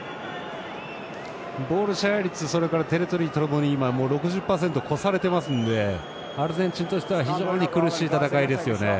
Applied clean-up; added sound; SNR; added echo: none; none; none; none.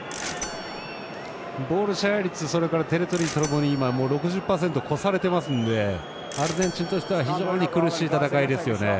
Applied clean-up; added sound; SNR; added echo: none; Bell / Mechanisms; 16 dB; none.